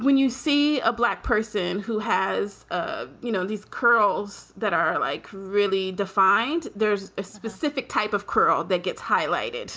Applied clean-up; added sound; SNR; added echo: none; none; none; none.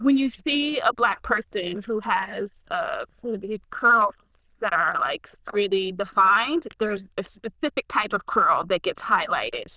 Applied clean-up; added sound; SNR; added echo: neural diffusion model UNIVERSE++.